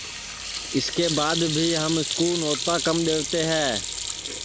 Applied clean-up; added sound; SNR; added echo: none; Sink (filling or washing) / Hands; 4 dB; none.